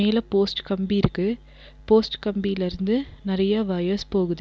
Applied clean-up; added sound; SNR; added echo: none; none; none; none.